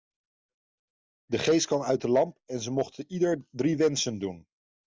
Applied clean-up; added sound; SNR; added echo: none; none; none; none.